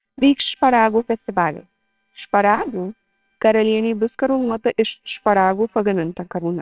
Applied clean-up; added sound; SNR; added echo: neural separator model SepFormer WHAMR!.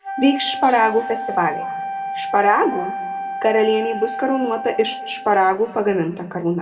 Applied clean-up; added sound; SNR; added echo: none; Wind instrument, woodwind instrument; 8 dB; reverberation time 1.4 s.